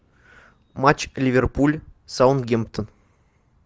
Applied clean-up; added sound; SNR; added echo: none; none; none; none.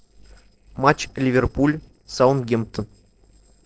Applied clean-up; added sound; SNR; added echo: neural separator model SepFormer DNS4.